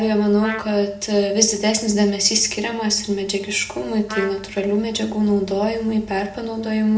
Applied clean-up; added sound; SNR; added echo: none; Trumpet; 13 dB; reverberation time 0.5 s.